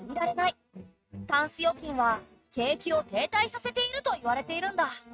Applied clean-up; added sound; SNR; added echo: neural mask model RNNoise.